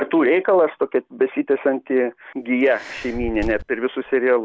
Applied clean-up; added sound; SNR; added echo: none; none; none; none.